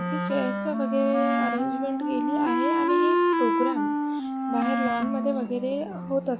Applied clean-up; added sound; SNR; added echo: none; Wind instrument, woodwind instrument; -3 dB; none.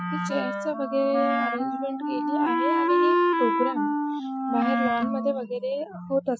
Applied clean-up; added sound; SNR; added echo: classical method spectral subtraction.